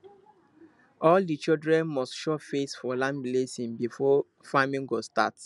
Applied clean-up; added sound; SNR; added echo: none; none; none; none.